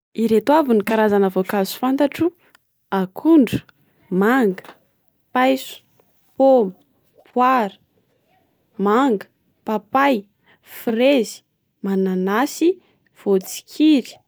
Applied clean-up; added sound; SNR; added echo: neural mask model DeepFilterNet 3.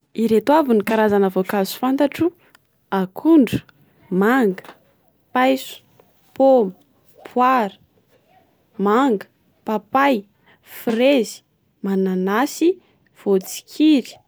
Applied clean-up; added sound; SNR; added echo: none; Snare drum; 17 dB; none.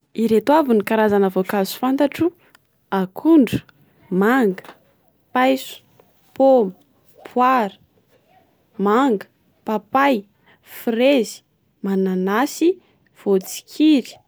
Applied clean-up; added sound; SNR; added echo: none; none; none; none.